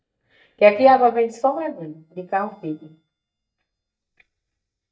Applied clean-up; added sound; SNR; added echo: neural mask model DeepFilterNet 3.